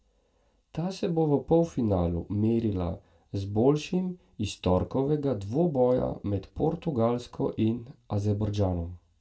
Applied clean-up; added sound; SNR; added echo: none; none; none; reverberation time 0.2 s.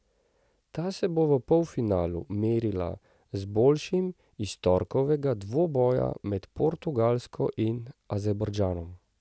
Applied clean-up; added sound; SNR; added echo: none; none; none; none.